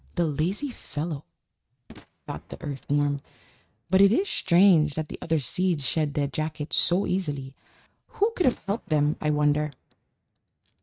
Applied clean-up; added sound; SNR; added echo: neural mask model RNNoise.